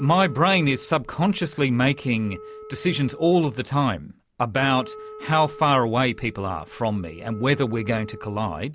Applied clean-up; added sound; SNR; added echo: none; Wind instrument, woodwind instrument; 19 dB; none.